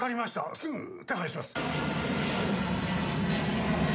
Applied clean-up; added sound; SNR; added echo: none; none; none; none.